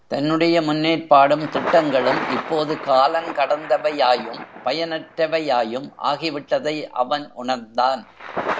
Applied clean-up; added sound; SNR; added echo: none; Thunder; 11 dB; none.